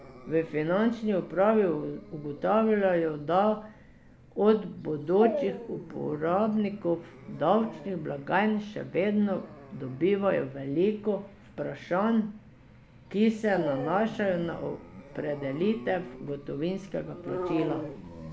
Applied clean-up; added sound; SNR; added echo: none; Dog; 13 dB; none.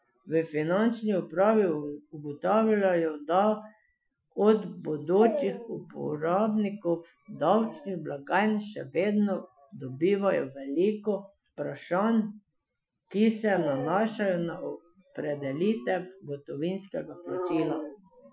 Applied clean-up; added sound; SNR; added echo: classical method Wiener filter.